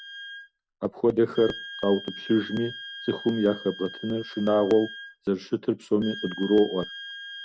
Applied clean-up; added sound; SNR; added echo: none; Wind instrument, woodwind instrument; 14 dB; none.